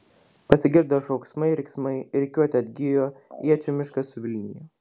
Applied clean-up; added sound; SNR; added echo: none; none; none; none.